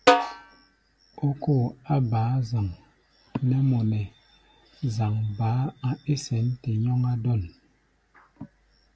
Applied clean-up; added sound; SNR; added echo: none; Snare drum; -1 dB; none.